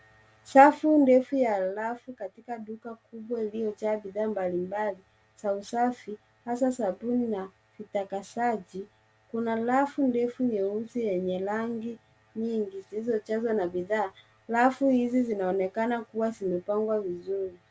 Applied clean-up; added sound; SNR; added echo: none; none; none; none.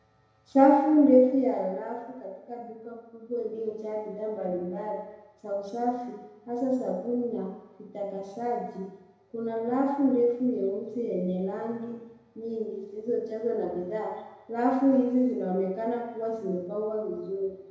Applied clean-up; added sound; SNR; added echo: none; none; none; reverberation time 1.0 s.